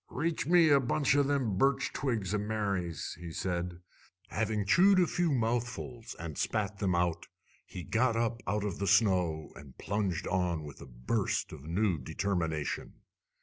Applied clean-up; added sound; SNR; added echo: none; none; none; none.